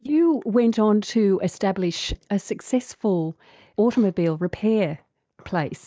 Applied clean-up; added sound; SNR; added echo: neural mask model DeepFilterNet 3.